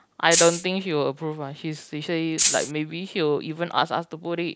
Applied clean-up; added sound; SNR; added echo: none; Rattle (instrument); -3 dB; none.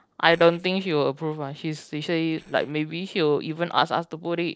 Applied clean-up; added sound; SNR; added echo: neural separator model SepFormer DNS4.